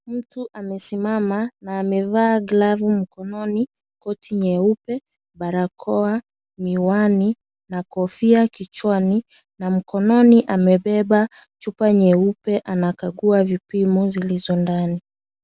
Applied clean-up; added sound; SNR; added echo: none; none; none; none.